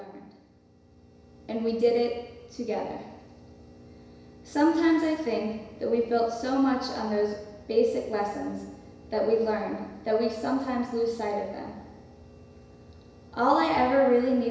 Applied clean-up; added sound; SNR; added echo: none; none; none; reverberation time 1.0 s.